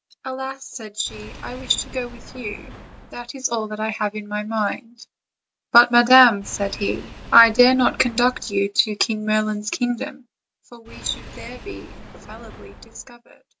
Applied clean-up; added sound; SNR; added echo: none; Engine / Car; 16 dB; none.